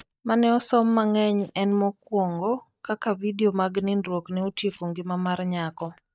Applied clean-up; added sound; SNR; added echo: neural mask model DeepFilterNet 3.